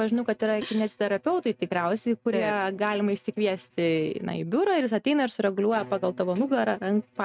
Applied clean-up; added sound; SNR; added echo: neural mask model RNNoise.